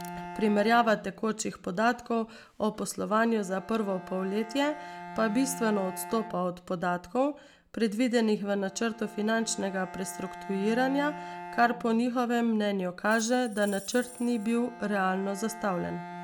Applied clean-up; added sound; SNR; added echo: none; Tambourine + Bowed string instrument; 15 dB; none.